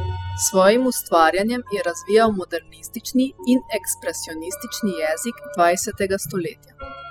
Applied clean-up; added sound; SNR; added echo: classical method spectral subtraction.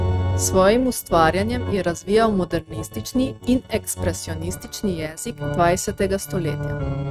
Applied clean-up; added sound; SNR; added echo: neural mask model RNNoise.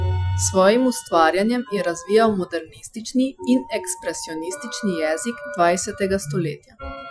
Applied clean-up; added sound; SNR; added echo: classical method Wiener filter.